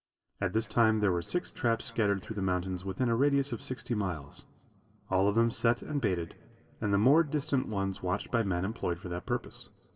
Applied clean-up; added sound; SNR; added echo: none; none; none; reverberation time 2.5 s.